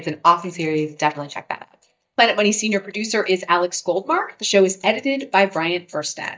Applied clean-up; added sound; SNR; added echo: neural mask model DeepFilterNet 3.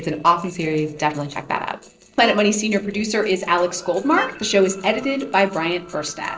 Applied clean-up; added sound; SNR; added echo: neural separator model SepFormer DNS4.